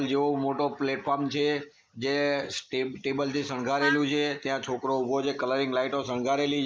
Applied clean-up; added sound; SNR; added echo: neural mask model Resemble Enhance denoiser.